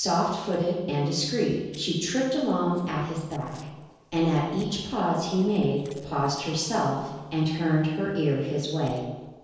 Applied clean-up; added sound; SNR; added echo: neural separator model SepFormer DNS4.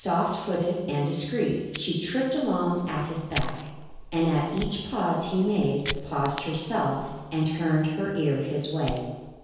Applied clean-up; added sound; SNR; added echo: none; Fire; 11 dB; reverberation time 1.2 s.